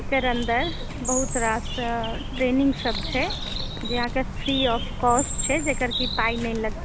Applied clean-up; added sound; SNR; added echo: none; Bird; 3 dB; none.